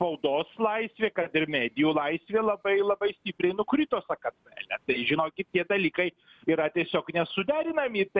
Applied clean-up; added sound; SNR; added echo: none; none; none; none.